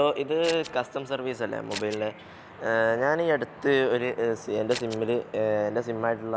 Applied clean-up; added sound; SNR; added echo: none; Scissors; 12 dB; none.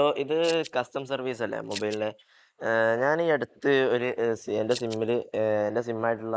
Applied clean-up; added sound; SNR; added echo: neural mask model Resemble Enhance denoiser.